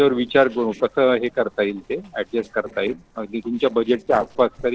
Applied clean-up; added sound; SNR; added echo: neural separator model SepFormer DNS4.